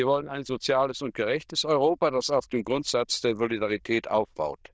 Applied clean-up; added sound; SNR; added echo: neural diffusion model UNIVERSE++.